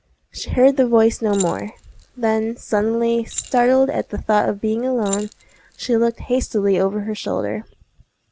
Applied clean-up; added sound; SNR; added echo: none; Keys jangling; 17 dB; none.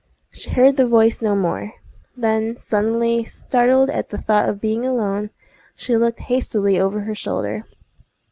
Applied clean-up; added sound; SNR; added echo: none; none; none; none.